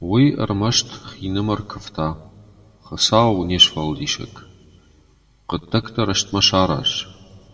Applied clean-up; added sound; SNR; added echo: none; none; none; reverberation time 1.5 s.